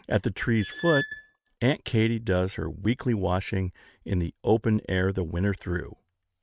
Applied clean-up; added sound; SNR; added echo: neural mask model RNNoise.